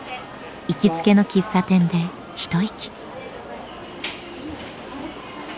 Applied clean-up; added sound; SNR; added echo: none; none; none; none.